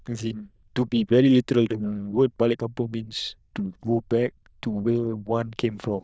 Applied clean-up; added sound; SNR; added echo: neural diffusion model UNIVERSE++.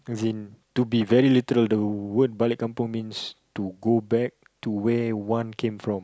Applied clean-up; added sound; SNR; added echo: none; none; none; none.